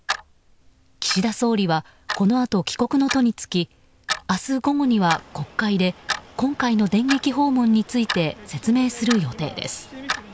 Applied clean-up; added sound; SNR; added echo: none; Clock; 12 dB; none.